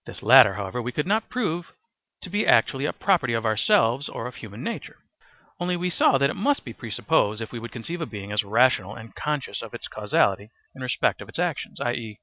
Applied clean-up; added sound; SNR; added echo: none; none; none; none.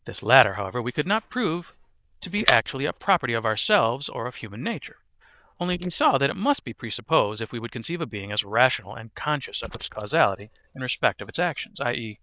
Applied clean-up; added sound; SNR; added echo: neural diffusion model UNIVERSE++.